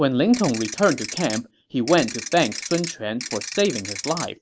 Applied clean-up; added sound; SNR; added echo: none; Ratchet, pawl / Percussion; 10 dB; none.